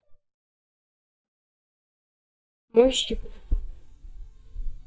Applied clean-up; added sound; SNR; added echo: neural mask model DeepFilterNet 3.